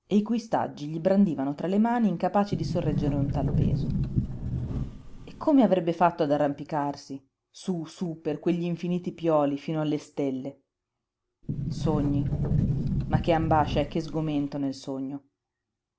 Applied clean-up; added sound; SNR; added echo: none; Sliding door; 1 dB; none.